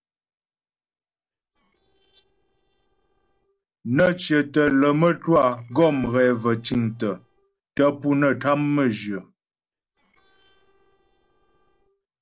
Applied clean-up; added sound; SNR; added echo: neural separator model SepFormer DNS4.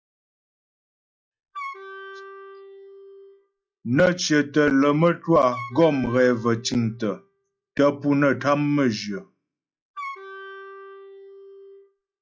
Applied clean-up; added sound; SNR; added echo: classical method log-MMSE.